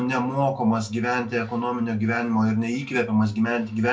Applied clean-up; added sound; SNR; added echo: none; none; none; reverberation time 0.2 s.